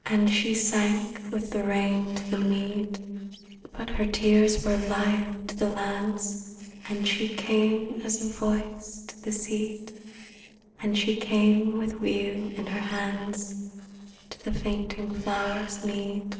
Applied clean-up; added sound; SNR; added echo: neural separator model SepFormer DNS4.